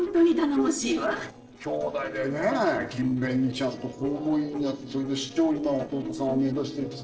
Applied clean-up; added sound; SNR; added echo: neural separator model SepFormer DNS4.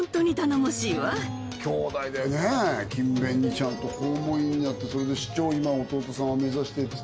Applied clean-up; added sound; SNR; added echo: none; none; none; none.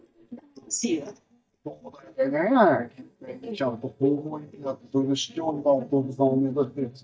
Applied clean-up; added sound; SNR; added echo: neural mask model DeepFilterNet 3.